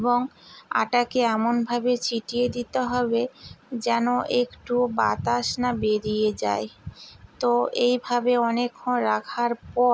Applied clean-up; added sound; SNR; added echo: none; none; none; none.